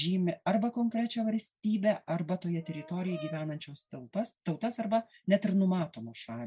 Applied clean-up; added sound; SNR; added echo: none; Brass instrument; 17 dB; none.